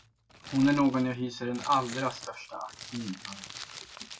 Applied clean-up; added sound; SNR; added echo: none; Crumpling, crinkling; 14 dB; reverberation time 0.2 s.